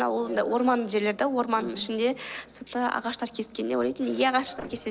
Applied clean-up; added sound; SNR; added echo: neural separator model SepFormer DNS4.